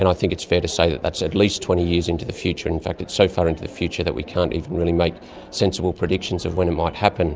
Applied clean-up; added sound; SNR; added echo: none; none; none; none.